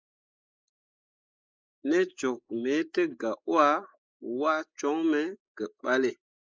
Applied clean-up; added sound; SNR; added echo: neural mask model Resemble Enhance denoiser.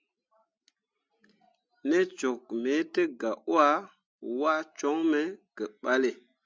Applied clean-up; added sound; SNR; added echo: none; none; none; none.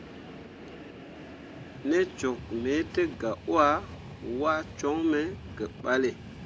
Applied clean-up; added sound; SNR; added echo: none; Train; 13 dB; none.